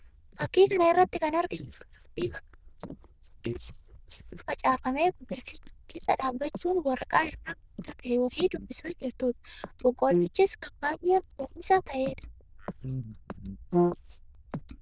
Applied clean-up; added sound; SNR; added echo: neural diffusion model UNIVERSE++.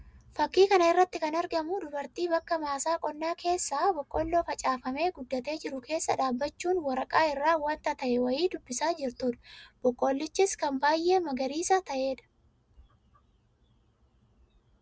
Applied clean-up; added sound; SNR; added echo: none; none; none; none.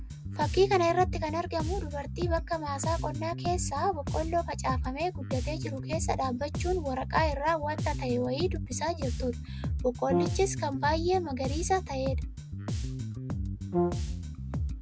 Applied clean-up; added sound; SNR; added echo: none; Bass guitar + Brass instrument; 2 dB; none.